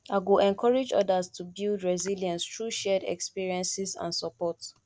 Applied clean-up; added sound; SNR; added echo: none; none; none; none.